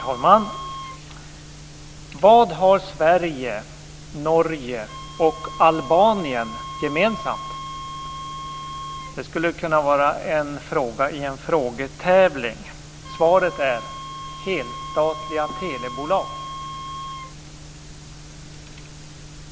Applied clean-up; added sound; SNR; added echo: none; Wind instrument, woodwind instrument; 15 dB; none.